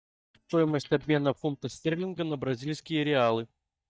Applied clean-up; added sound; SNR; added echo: neural mask model DeepFilterNet 3.